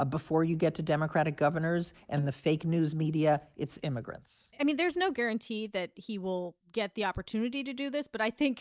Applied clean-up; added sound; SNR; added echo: neural mask model DeepFilterNet 3.